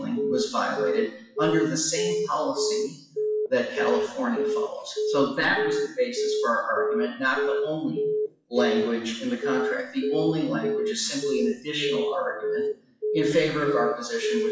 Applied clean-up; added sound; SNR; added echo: classical method WPE with log-MMSE.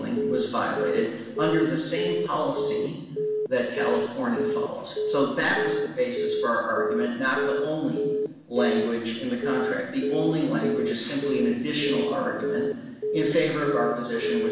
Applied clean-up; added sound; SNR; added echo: none; Telephone; 2 dB; reverberation time 1.1 s.